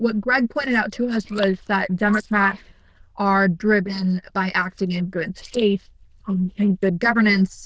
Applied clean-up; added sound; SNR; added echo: neural diffusion model UNIVERSE++.